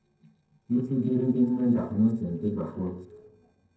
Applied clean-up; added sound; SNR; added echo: neural separator model SepFormer DNS4.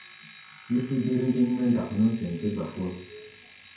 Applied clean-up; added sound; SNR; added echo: none; Alarm; 19 dB; reverberation time 0.6 s.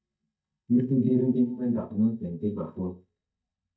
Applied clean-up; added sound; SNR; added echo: neural mask model DeepFilterNet 3.